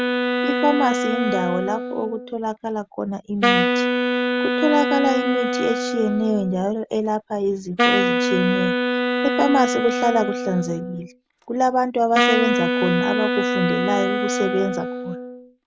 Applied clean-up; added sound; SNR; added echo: none; Wind instrument, woodwind instrument; -1 dB; none.